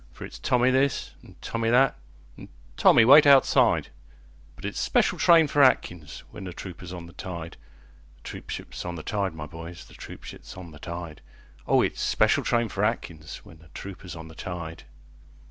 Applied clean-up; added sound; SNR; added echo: none; none; none; none.